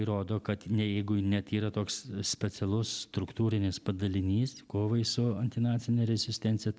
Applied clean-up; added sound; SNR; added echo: none; none; none; none.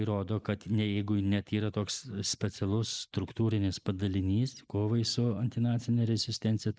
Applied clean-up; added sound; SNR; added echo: neural mask model Resemble Enhance denoiser.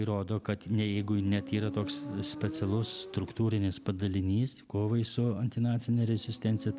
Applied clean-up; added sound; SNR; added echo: none; Motorcycle; 15 dB; none.